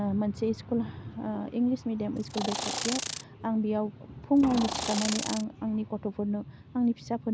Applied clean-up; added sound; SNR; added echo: none; Insect; 4 dB; none.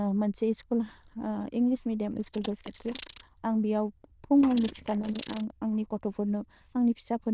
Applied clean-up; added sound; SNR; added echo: neural diffusion model UNIVERSE++.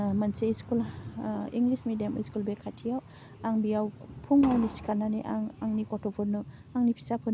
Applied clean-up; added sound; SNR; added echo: none; none; none; none.